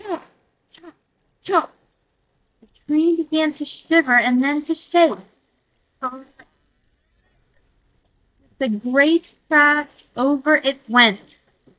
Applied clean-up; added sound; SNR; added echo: neural mask model DeepFilterNet 3.